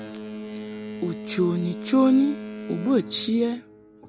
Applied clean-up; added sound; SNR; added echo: none; Boat, Water vehicle; 11 dB; none.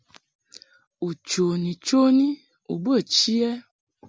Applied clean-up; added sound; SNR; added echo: none; none; none; none.